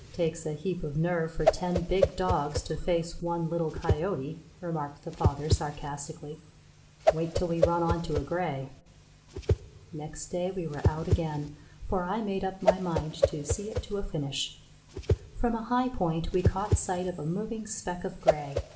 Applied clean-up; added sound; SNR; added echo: none; Whoosh, swoosh, swish; 1 dB; reverberation time 0.5 s.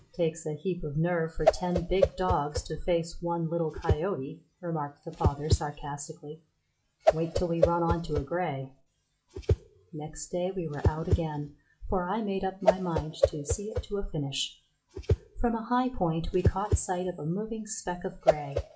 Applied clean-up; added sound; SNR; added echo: classical method WPE with log-MMSE.